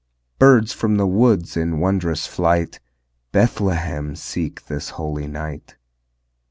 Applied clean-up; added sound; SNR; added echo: none; none; none; none.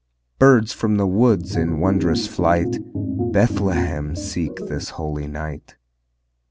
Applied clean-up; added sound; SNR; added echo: none; Organ; 4 dB; none.